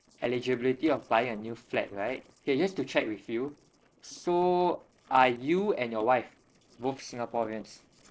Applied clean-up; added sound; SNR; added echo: neural separator model SepFormer DNS4.